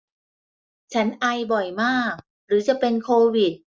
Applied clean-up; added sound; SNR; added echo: none; none; none; none.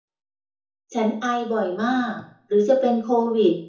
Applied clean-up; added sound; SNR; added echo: none; none; none; reverberation time 0.6 s.